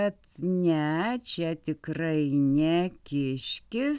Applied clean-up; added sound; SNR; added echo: none; none; none; none.